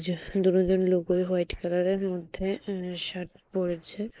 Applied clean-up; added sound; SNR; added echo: neural mask model Resemble Enhance denoiser.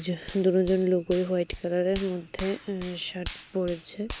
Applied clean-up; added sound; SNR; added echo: none; Hands; 15 dB; none.